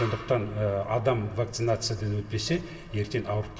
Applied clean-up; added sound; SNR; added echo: none; none; none; reverberation time 2.5 s.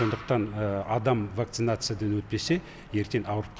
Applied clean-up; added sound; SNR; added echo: none; none; none; none.